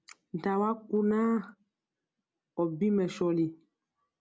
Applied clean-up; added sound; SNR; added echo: none; none; none; none.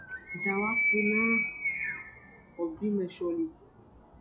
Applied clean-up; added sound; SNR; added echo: classical method log-MMSE.